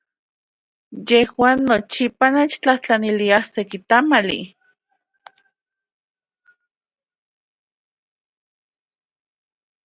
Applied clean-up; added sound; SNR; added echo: none; none; none; none.